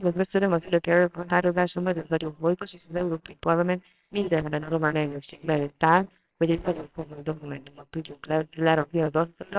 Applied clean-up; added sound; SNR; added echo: neural separator model SepFormer WHAMR!.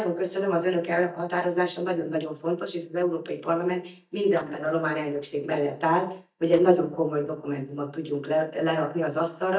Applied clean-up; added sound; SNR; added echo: neural mask model DeepFilterNet 3.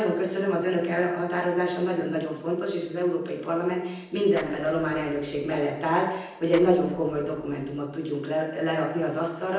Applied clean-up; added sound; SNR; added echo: neural separator model SepFormer DNS4.